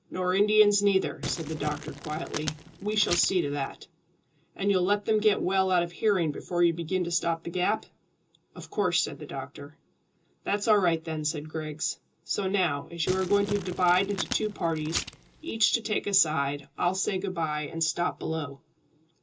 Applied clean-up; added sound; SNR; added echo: none; Crumpling, crinkling; 9 dB; reverberation time 0.2 s.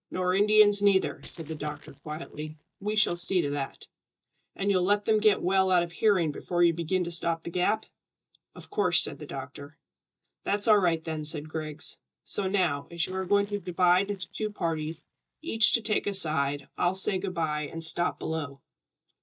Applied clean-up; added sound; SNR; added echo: neural mask model DeepFilterNet 3.